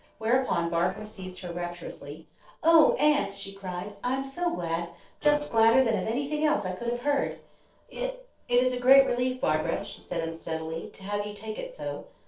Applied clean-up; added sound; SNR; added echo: neural separator model SepFormer DNS4.